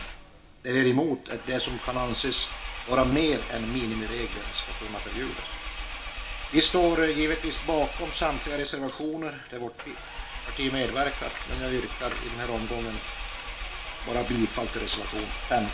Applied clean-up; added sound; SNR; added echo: none; Engine; 7 dB; reverberation time 0.3 s.